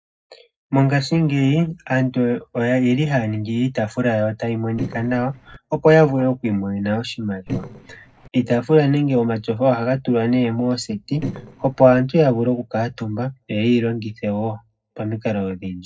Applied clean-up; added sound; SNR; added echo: neural separator model SepFormer DNS4.